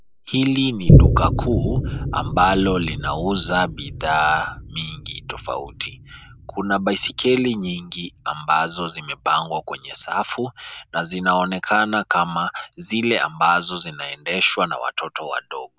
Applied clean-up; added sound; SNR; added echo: none; Boom; 3 dB; none.